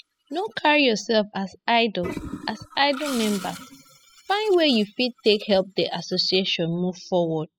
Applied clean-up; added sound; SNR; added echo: classical method spectral subtraction.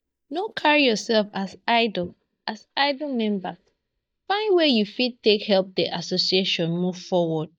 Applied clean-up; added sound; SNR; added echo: neural mask model DeepFilterNet 3.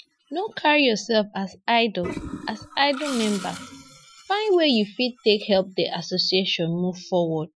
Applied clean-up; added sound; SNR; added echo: classical method Wiener filter.